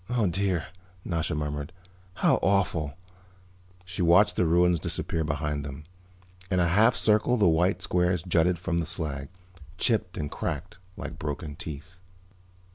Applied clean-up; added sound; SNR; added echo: none; none; none; none.